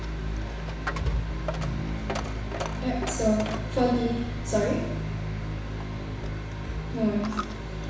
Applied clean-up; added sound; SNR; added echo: none; Coin (dropping); 12 dB; reverberation time 1.1 s.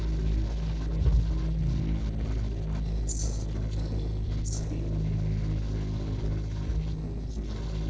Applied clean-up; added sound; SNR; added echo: neural separator model SepFormer DNS4.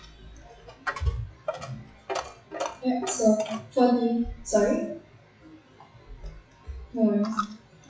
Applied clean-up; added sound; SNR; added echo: classical method WPE with log-MMSE.